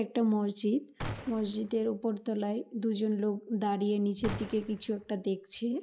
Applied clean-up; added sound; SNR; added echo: none; Gunshot, gunfire; 12 dB; none.